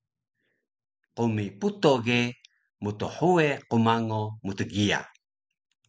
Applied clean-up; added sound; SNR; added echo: none; none; none; none.